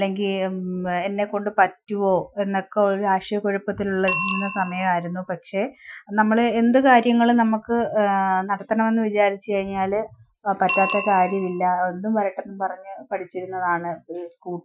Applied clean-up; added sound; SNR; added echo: classical method Wiener filter.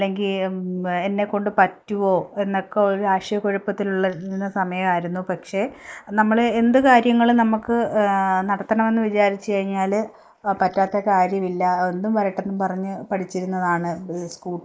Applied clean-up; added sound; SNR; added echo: neural mask model Resemble Enhance denoiser.